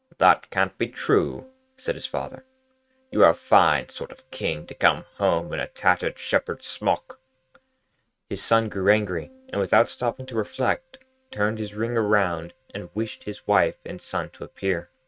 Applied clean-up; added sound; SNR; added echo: neural mask model RNNoise.